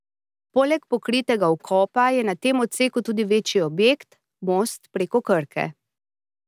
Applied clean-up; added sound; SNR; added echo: none; none; none; none.